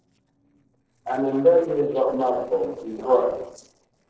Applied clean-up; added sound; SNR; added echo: neural separator model SepFormer DNS4.